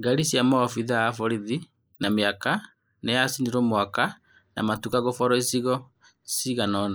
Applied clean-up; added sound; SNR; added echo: neural mask model Resemble Enhance denoiser.